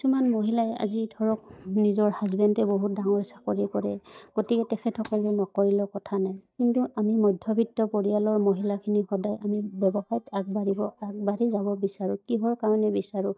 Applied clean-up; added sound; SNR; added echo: neural mask model DeepFilterNet 3.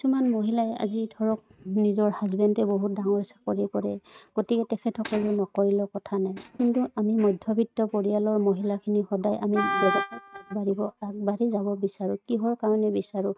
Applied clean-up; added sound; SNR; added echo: neural mask model RNNoise.